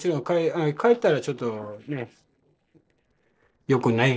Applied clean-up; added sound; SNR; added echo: neural separator model SepFormer DNS4.